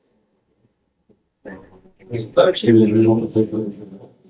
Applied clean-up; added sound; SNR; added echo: neural mask model DeepFilterNet 3.